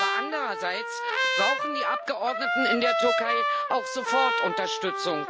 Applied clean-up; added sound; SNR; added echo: none; Trumpet; -2 dB; none.